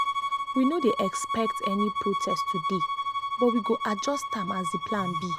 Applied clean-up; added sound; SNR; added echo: none; Bowed string instrument; 1 dB; none.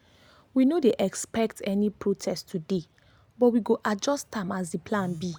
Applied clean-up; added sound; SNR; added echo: none; none; none; none.